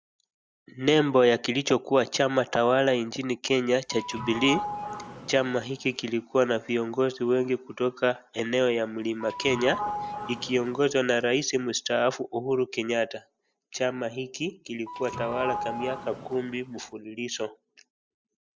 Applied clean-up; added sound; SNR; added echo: none; Sliding door / Doorbell; 9 dB; none.